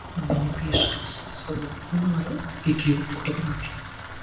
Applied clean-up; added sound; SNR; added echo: none; Bathtub (filling or washing) / Water tap, faucet; 10 dB; reverberation time 0.7 s.